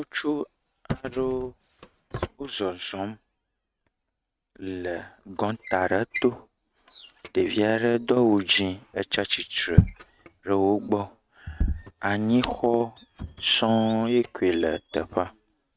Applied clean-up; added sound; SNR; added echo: neural mask model RNNoise.